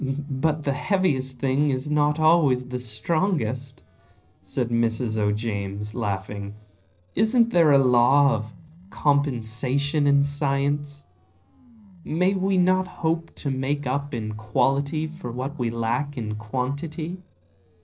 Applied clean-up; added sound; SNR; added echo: neural separator model SepFormer DNS4.